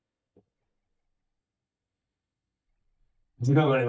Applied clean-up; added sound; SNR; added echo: neural mask model DeepFilterNet 3.